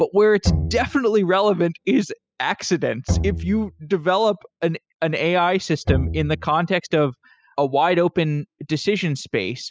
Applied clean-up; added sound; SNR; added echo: classical method spectral subtraction.